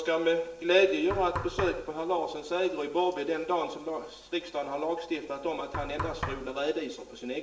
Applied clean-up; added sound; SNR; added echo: none; Knock; 11 dB; reverberation time 0.6 s.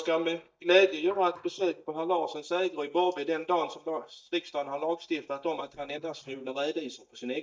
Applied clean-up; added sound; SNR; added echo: neural mask model DeepFilterNet 3.